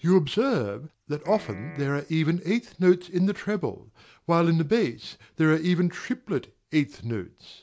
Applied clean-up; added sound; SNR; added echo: none; Piano; 19 dB; none.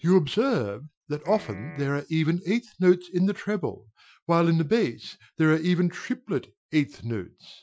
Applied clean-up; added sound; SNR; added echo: classical method Wiener filter.